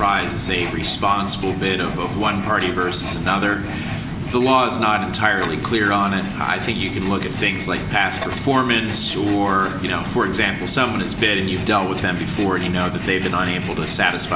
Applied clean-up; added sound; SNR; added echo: none; Tools; 15 dB; none.